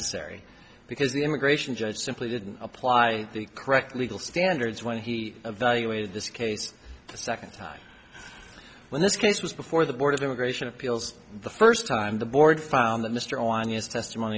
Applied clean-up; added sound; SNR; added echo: none; none; none; none.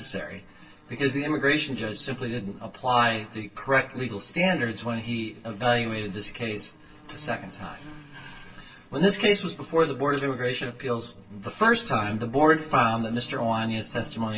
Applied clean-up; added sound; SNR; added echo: neural separator model SepFormer DNS4.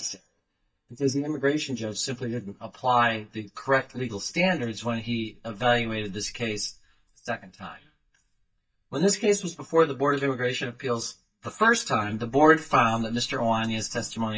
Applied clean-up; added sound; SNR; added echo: neural mask model DeepFilterNet 3.